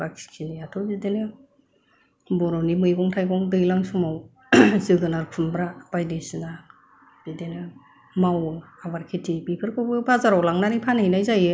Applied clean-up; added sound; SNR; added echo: none; none; none; none.